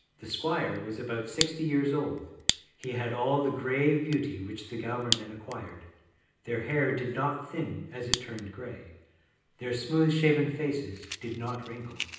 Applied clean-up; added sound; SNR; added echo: none; Fire; 9 dB; reverberation time 0.9 s.